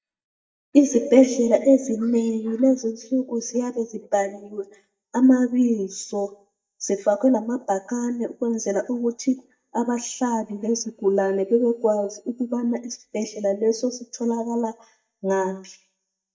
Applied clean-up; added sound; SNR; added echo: neural mask model DeepFilterNet 3.